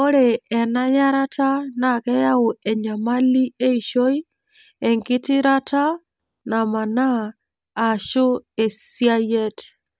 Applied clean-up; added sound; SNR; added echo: none; none; none; none.